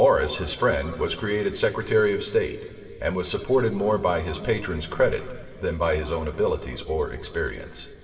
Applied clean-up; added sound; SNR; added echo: none; none; none; reverberation time 2.5 s.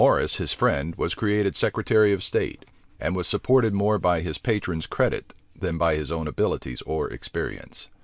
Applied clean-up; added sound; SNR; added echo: none; none; none; none.